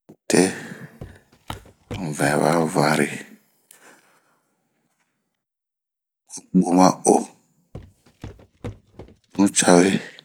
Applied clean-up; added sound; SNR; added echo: none; Walk, footsteps; 18 dB; none.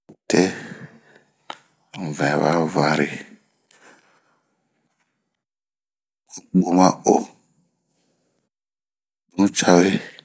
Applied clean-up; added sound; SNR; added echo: none; none; none; none.